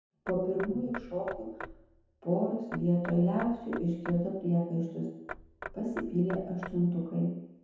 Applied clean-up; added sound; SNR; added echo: none; Knock / Wood; 14 dB; reverberation time 0.9 s.